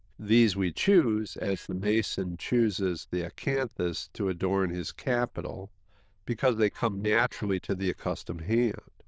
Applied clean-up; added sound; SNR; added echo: neural diffusion model UNIVERSE++.